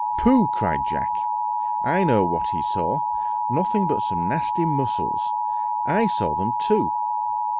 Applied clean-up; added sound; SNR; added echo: none; Alarm; -2 dB; none.